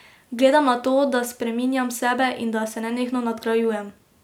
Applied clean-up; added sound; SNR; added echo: none; none; none; none.